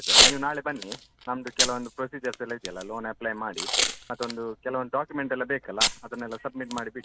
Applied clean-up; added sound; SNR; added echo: none; Packing tape, duct tape / Tearing; -4 dB; none.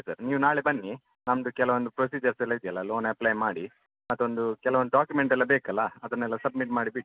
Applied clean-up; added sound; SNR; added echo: none; none; none; none.